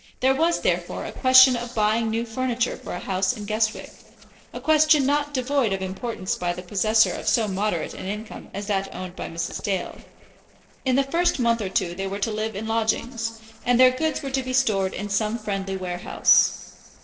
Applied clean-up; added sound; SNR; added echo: neural separator model SepFormer DNS4.